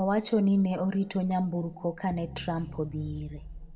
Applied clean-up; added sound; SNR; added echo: none; Crackle; 16 dB; reverberation time 1.6 s.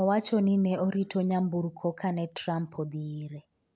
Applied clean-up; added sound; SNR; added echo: none; none; none; none.